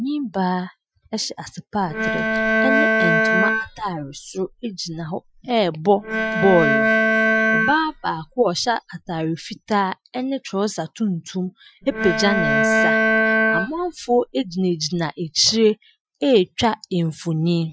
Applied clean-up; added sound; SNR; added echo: classical method Wiener filter.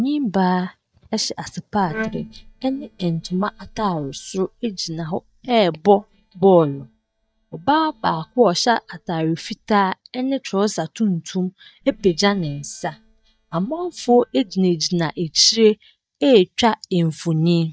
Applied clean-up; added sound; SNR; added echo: neural mask model DeepFilterNet 3.